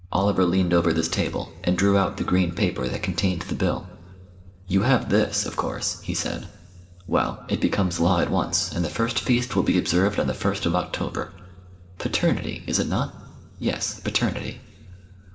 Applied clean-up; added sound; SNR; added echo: none; none; none; reverberation time 1.5 s.